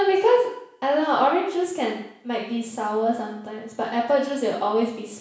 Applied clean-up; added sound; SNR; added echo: none; none; none; reverberation time 0.7 s.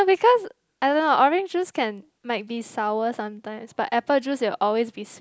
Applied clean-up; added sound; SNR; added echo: none; none; none; none.